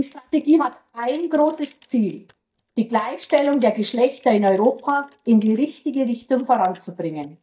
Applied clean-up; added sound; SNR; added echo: neural mask model DeepFilterNet 3.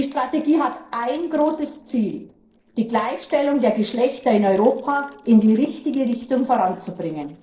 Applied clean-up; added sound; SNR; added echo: neural separator model SepFormer DNS4.